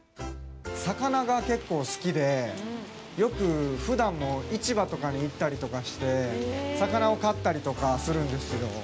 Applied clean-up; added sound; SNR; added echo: none; none; none; none.